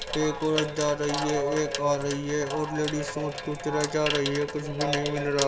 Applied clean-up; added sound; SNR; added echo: none; Sink (filling or washing) / Water tap, faucet; 8 dB; none.